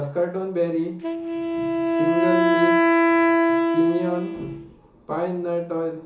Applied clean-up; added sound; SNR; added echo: none; Wind instrument, woodwind instrument; -5 dB; reverberation time 0.7 s.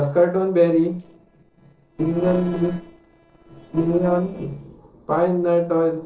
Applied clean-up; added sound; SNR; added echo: neural separator model SepFormer DNS4.